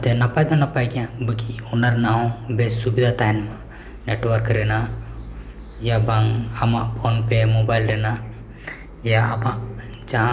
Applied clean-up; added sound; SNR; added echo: none; none; none; none.